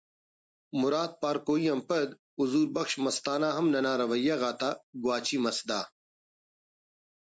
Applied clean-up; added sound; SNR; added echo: none; none; none; none.